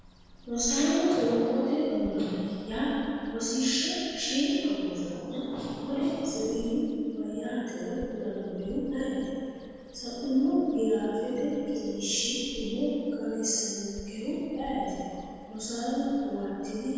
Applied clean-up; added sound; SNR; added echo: none; Bird; 20 dB; reverberation time 2.1 s.